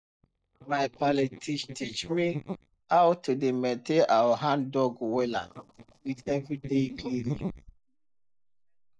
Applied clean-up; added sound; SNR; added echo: neural mask model DeepFilterNet 3.